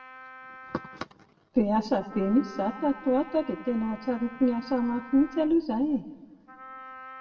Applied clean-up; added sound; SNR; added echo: none; Wind instrument, woodwind instrument; 18 dB; reverberation time 0.9 s.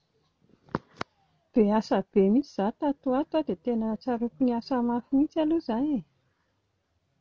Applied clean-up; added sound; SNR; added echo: none; none; none; none.